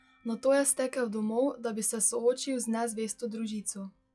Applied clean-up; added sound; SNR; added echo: classical method log-MMSE.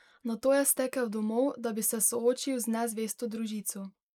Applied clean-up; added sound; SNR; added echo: neural mask model Resemble Enhance denoiser.